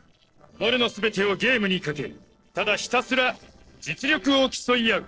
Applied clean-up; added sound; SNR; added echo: neural separator model SepFormer DNS4.